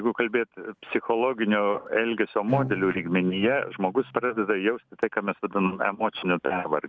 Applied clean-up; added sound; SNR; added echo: neural separator model SepFormer DNS4.